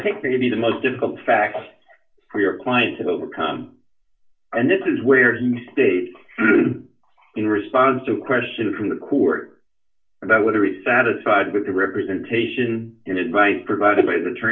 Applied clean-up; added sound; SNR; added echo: none; none; none; reverberation time 0.3 s.